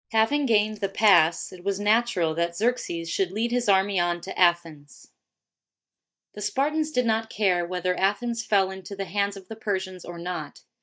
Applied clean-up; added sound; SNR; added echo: neural mask model DeepFilterNet 3.